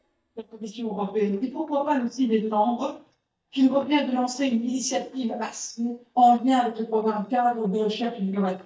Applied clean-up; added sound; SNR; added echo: neural mask model DeepFilterNet 3.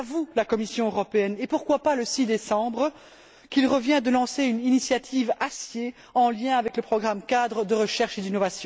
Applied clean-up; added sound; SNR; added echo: none; none; none; none.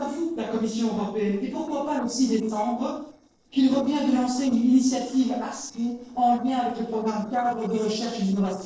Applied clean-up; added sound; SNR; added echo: neural separator model SepFormer DNS4.